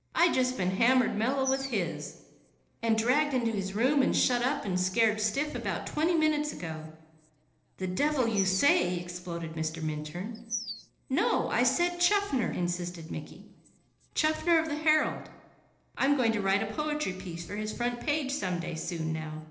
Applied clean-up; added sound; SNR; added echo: neural separator model SepFormer DNS4.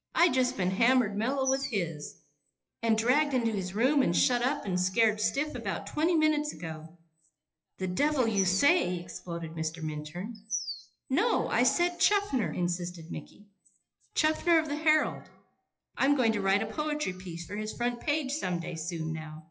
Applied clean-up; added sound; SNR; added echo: classical method WPE with log-MMSE.